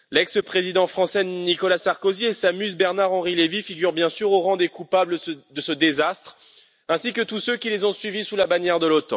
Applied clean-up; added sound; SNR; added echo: none; none; none; none.